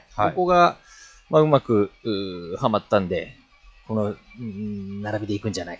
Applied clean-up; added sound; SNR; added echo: classical method log-MMSE.